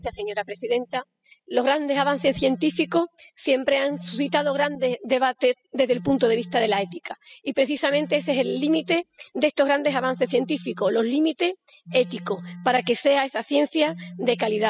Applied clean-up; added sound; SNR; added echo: classical method spectral subtraction.